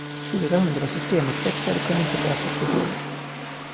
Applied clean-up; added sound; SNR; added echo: none; Rain + Bowed string instrument; 2 dB; none.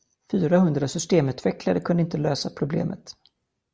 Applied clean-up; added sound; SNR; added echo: none; none; none; none.